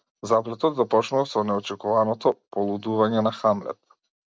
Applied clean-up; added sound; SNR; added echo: none; none; none; none.